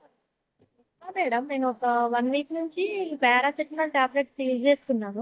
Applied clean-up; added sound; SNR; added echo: neural mask model DeepFilterNet 3.